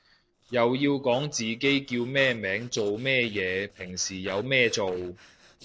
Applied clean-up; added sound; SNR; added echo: neural separator model SepFormer DNS4.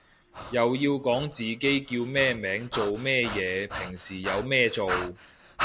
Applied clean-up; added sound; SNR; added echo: none; Breathing; 10 dB; none.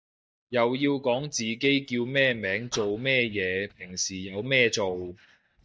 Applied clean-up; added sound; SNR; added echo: neural mask model DeepFilterNet 3.